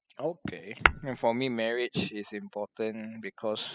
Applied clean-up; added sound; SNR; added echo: classical method spectral subtraction.